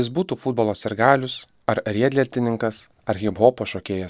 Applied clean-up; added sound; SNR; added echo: neural separator model SepFormer DNS4.